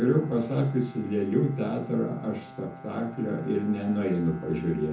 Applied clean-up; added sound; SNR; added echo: none; Bowed string instrument; 20 dB; reverberation time 0.6 s.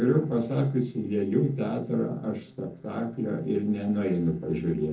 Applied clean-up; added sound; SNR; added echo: neural separator model SepFormer DNS4.